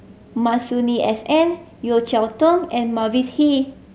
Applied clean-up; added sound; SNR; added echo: none; none; none; none.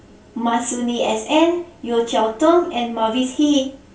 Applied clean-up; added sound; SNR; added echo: none; none; none; reverberation time 0.2 s.